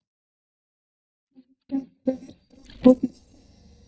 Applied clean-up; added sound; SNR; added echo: neural mask model DeepFilterNet 3.